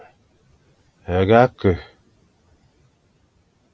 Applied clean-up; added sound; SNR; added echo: none; none; none; none.